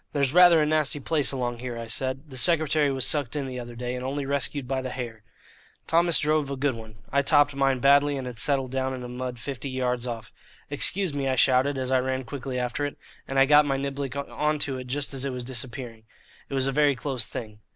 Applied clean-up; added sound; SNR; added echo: none; none; none; none.